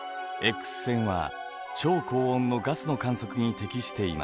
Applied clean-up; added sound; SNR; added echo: none; none; none; none.